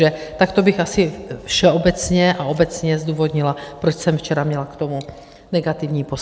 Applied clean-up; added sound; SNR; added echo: none; none; none; none.